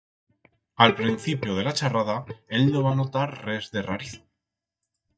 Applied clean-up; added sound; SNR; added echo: neural mask model DeepFilterNet 3.